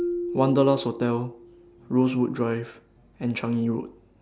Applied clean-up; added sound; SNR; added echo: none; Marimba, xylophone; 11 dB; none.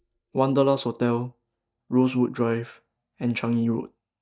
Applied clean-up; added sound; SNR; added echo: neural mask model DeepFilterNet 3.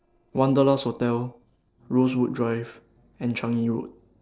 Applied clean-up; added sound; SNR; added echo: neural separator model SepFormer DNS4.